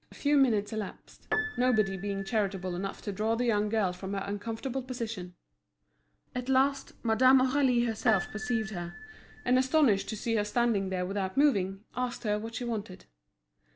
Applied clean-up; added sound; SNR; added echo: none; Piano; 11 dB; none.